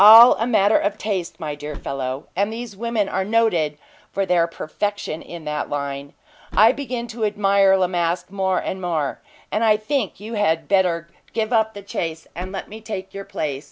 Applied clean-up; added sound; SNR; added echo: none; Slam / Car; 19 dB; none.